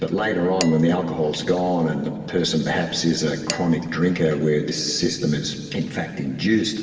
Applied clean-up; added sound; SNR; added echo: none; Dishes, pots, and pans; 17 dB; reverberation time 1.9 s.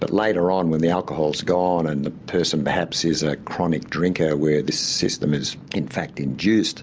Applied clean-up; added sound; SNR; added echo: none; none; none; none.